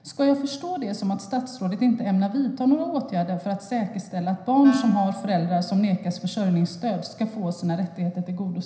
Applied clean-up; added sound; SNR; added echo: none; Wind instrument, woodwind instrument; 16 dB; reverberation time 0.9 s.